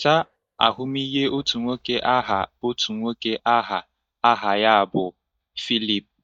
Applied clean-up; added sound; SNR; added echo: neural mask model DeepFilterNet 3.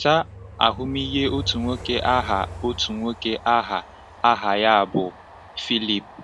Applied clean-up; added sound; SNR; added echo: none; Train; 14 dB; none.